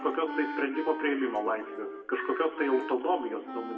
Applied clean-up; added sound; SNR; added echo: none; Wind instrument, woodwind instrument; 9 dB; reverberation time 1.1 s.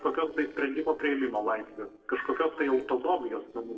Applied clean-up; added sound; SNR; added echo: neural separator model SepFormer DNS4.